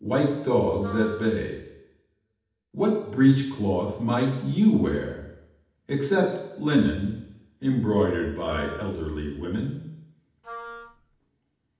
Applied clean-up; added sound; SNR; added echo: none; Wind instrument, woodwind instrument; 16 dB; reverberation time 0.8 s.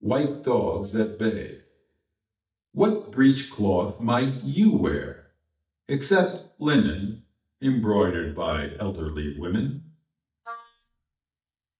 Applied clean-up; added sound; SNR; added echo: neural mask model DeepFilterNet 3.